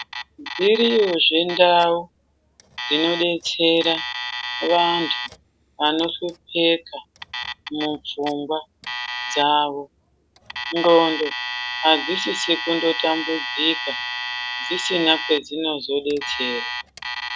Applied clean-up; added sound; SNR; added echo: none; Alarm; 8 dB; none.